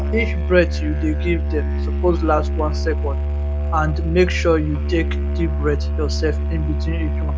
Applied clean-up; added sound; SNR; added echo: none; Musical instrument; -2 dB; none.